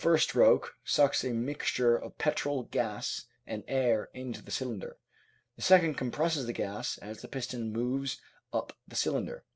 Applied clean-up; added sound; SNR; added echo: none; none; none; none.